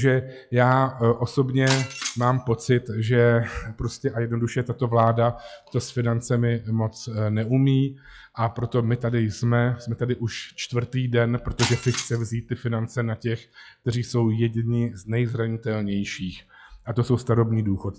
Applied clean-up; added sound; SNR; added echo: classical method log-MMSE.